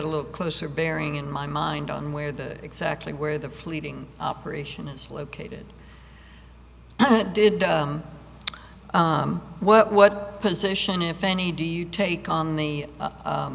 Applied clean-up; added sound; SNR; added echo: none; none; none; none.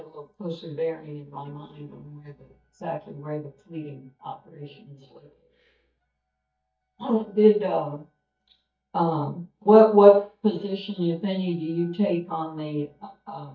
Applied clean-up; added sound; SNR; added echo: neural mask model DeepFilterNet 3.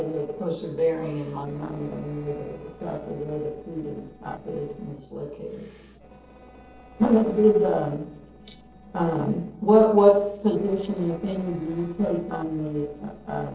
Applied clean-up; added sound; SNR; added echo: neural separator model SepFormer DNS4.